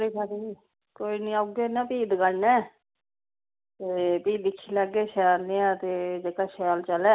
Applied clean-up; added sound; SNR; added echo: none; none; none; none.